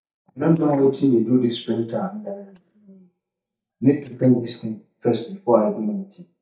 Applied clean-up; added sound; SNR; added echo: neural mask model DeepFilterNet 3.